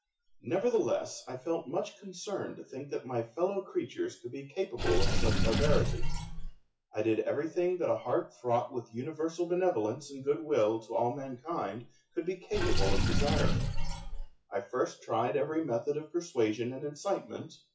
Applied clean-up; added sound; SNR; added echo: classical method WPE with log-MMSE.